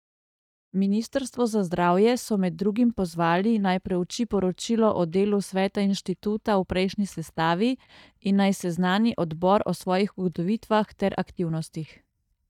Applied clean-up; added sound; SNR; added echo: neural mask model DeepFilterNet 3.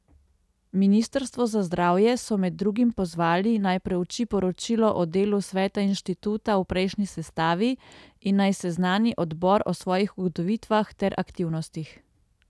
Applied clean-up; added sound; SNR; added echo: none; none; none; none.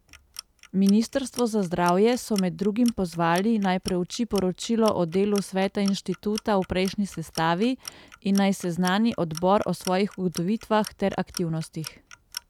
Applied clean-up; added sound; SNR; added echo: none; Clock; 19 dB; none.